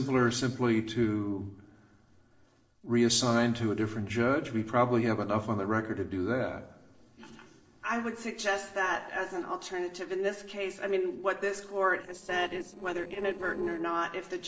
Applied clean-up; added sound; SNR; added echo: neural separator model SepFormer DNS4.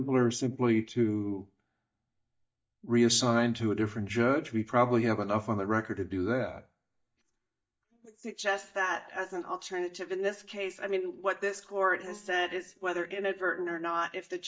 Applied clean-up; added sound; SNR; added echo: neural mask model DeepFilterNet 3.